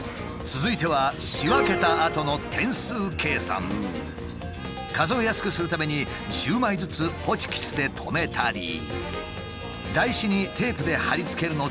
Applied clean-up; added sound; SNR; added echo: none; Trumpet; 17 dB; none.